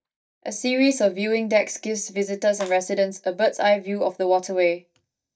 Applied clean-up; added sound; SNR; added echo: neural mask model DeepFilterNet 3.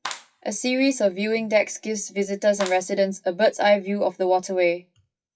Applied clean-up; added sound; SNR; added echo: classical method WPE with log-MMSE.